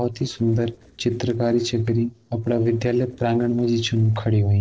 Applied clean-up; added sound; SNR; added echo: neural separator model SepFormer DNS4.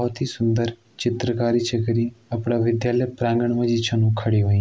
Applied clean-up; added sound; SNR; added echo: none; none; none; none.